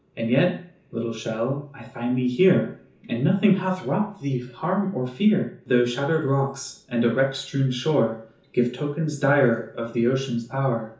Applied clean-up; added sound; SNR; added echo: none; none; none; reverberation time 0.9 s.